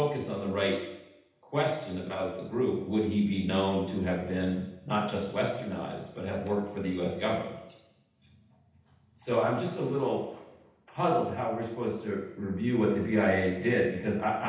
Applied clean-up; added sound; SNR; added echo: none; none; none; reverberation time 0.8 s.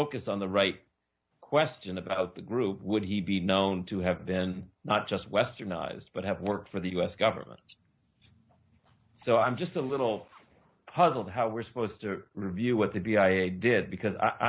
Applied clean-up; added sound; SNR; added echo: none; none; none; none.